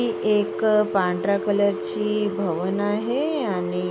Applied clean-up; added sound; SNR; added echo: none; Telephone; 7 dB; none.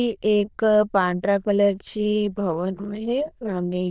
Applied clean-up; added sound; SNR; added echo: neural diffusion model UNIVERSE++.